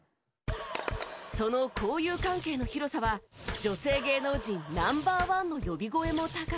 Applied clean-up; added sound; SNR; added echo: none; none; none; none.